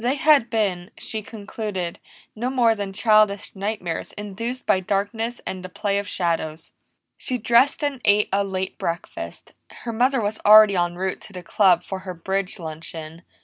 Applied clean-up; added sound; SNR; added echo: none; none; none; none.